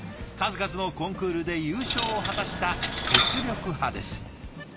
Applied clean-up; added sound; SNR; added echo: none; Coin (dropping); -3 dB; none.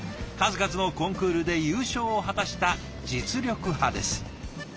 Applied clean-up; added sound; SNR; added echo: none; none; none; none.